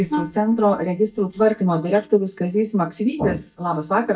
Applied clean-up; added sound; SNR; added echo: neural mask model DeepFilterNet 3.